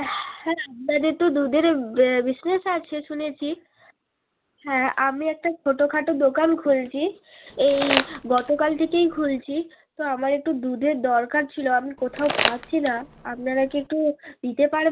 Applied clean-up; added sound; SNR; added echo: none; Crumpling, crinkling; 7 dB; none.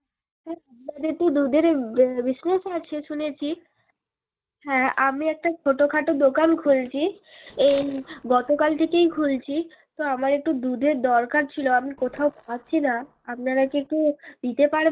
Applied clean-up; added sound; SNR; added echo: neural mask model DeepFilterNet 3.